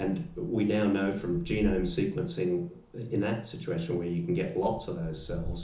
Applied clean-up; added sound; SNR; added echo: none; Wind; 13 dB; reverberation time 0.7 s.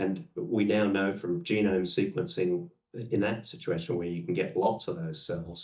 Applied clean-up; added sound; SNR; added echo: neural mask model DeepFilterNet 3.